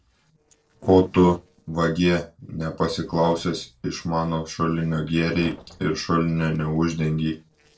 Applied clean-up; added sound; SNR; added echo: neural separator model SepFormer DNS4.